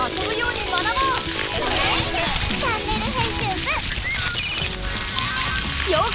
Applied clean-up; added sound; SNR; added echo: none; Crumpling, crinkling; 1 dB; none.